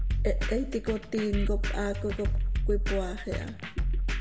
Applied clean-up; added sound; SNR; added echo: none; Drum kit; -4 dB; reverberation time 0.8 s.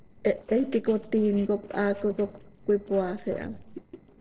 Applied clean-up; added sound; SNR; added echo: neural separator model SepFormer DNS4.